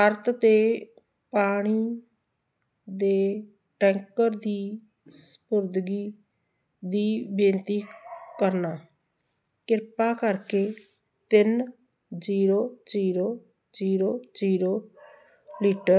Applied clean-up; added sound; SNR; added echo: none; none; none; none.